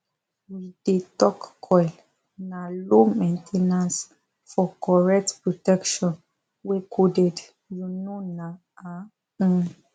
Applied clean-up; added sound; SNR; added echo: none; none; none; none.